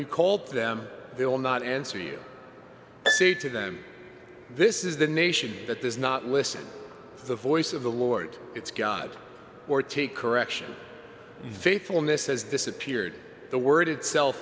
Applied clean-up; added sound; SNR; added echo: none; Harp; 7 dB; none.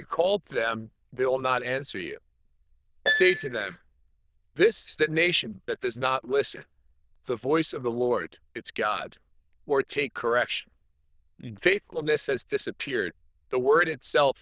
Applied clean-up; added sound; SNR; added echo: neural diffusion model UNIVERSE++.